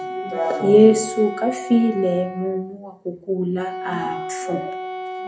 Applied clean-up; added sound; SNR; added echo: none; Wind instrument, woodwind instrument; 10 dB; reverberation time 0.3 s.